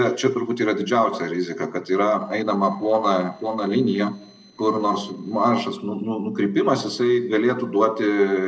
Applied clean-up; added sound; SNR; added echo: neural separator model SepFormer DNS4.